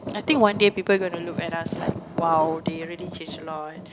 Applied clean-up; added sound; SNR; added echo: none; none; none; none.